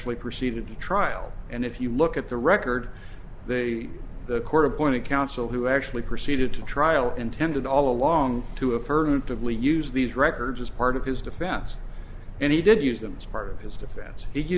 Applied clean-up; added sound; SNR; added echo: none; none; none; none.